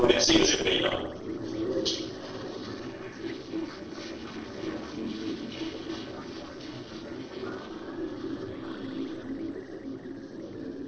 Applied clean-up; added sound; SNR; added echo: neural separator model SepFormer DNS4.